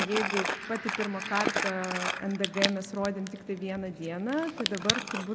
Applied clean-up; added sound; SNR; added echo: none; Crumpling, crinkling + Crack; 2 dB; none.